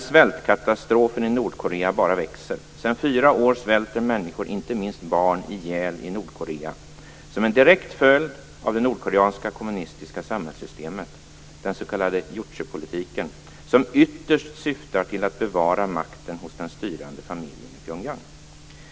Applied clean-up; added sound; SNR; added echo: none; none; none; none.